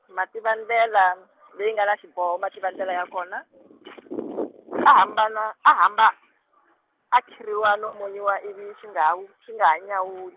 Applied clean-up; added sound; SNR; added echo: none; none; none; none.